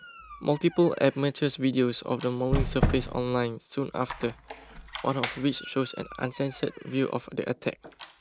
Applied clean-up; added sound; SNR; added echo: none; Squeak; 7 dB; none.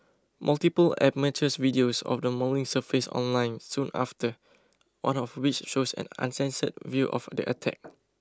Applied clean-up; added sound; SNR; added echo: none; none; none; none.